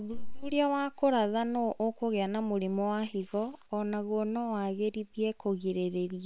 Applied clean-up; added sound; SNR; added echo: neural separator model SepFormer WHAM!.